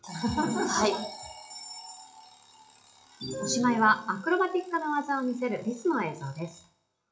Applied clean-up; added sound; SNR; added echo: classical method WPE with log-MMSE.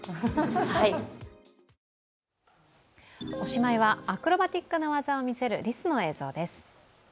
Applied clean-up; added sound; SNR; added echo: none; none; none; none.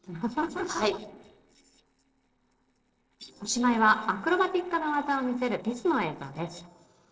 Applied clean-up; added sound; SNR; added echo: neural separator model SepFormer DNS4.